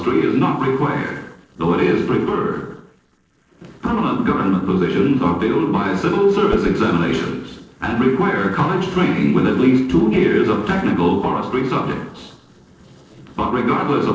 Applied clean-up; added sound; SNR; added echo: neural separator model SepFormer DNS4.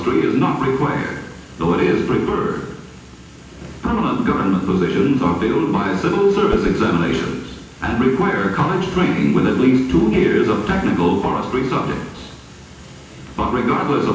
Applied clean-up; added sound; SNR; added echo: none; Whoosh, swoosh, swish; 11 dB; reverberation time 0.9 s.